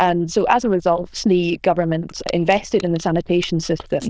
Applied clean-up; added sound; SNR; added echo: neural diffusion model UNIVERSE++.